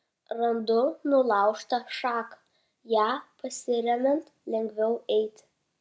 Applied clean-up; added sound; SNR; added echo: none; none; none; none.